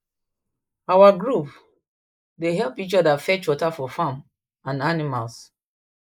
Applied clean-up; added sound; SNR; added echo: neural mask model Resemble Enhance denoiser.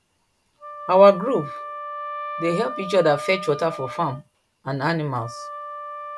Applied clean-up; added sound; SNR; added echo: none; Wind instrument, woodwind instrument; 11 dB; none.